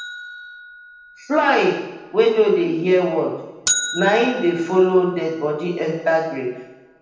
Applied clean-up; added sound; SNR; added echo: none; Bell; 12 dB; reverberation time 0.9 s.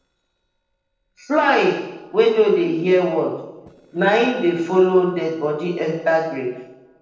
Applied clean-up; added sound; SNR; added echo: neural separator model SepFormer DNS4.